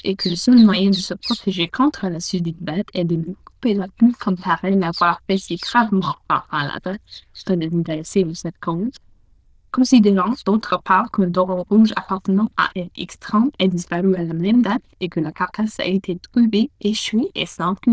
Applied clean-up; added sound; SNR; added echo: neural diffusion model UNIVERSE++.